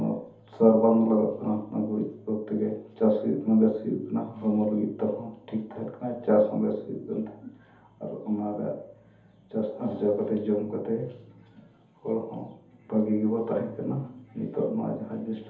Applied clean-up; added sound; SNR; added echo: none; none; none; reverberation time 0.6 s.